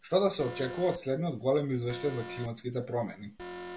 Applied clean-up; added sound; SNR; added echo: none; Alarm; 13 dB; none.